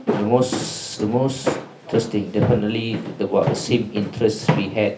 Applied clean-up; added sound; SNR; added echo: none; Walk, footsteps; 5 dB; reverberation time 0.3 s.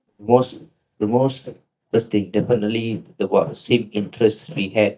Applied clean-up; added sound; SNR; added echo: neural mask model DeepFilterNet 3.